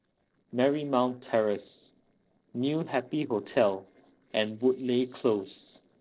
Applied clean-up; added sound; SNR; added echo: neural separator model SepFormer DNS4.